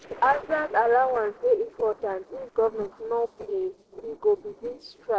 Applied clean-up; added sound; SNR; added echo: neural separator model SepFormer DNS4.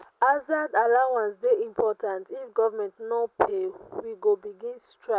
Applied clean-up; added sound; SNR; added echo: none; none; none; none.